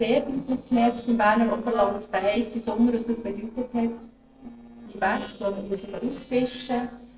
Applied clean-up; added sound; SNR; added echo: neural separator model SepFormer DNS4.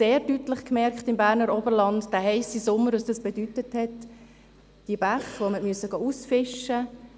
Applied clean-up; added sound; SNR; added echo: none; none; none; none.